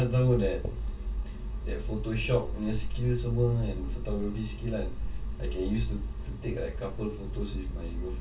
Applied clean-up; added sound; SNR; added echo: none; none; none; reverberation time 0.2 s.